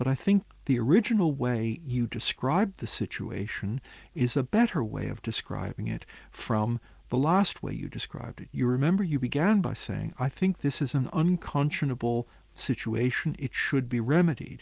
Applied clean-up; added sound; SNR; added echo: none; none; none; none.